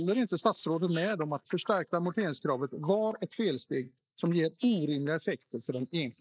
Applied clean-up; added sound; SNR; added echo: neural mask model Resemble Enhance denoiser.